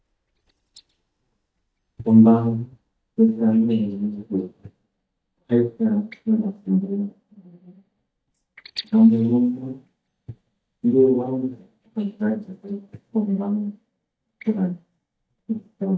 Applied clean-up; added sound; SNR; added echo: neural mask model DeepFilterNet 3.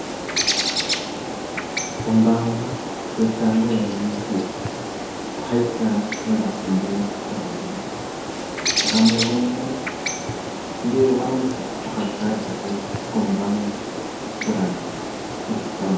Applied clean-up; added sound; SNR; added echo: none; Bird; 3 dB; reverberation time 0.9 s.